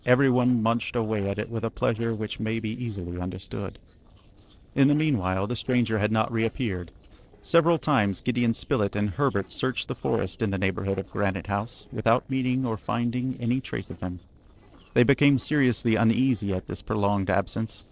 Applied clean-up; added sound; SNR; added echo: neural separator model SepFormer DNS4.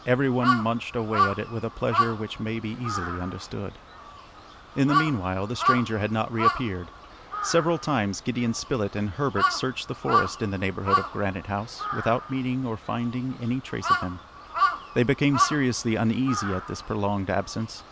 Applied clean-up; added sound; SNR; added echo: none; Crow; 3 dB; none.